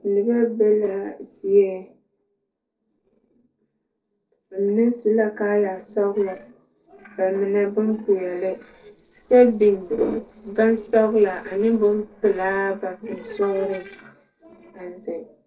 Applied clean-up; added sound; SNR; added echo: neural separator model SepFormer DNS4.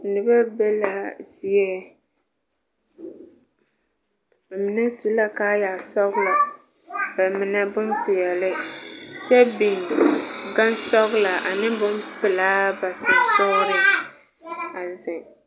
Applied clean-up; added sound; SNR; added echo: none; none; none; none.